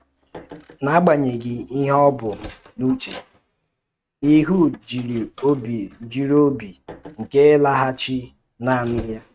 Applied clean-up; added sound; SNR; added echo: neural mask model RNNoise.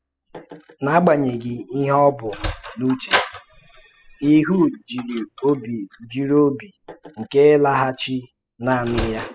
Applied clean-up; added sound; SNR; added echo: classical method spectral subtraction.